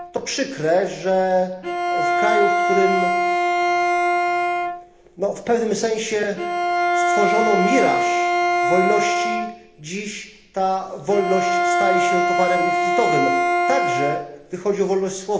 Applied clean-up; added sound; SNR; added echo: none; Bowed string instrument; -2 dB; reverberation time 1.0 s.